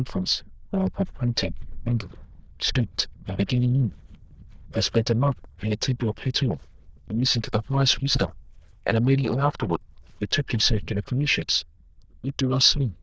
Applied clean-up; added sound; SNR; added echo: neural diffusion model UNIVERSE++.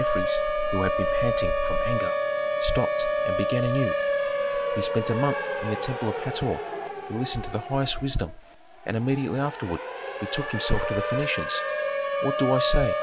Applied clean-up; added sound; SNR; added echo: none; Siren; -1 dB; none.